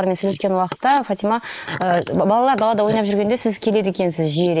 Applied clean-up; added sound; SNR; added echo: neural mask model Resemble Enhance denoiser.